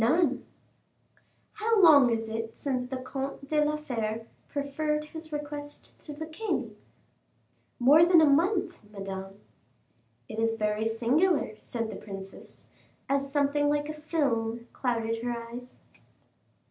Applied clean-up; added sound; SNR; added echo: none; none; none; none.